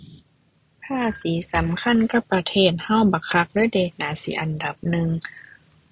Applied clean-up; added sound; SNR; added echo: none; none; none; none.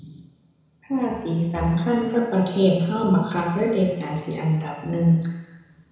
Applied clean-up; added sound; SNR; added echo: none; none; none; reverberation time 1.0 s.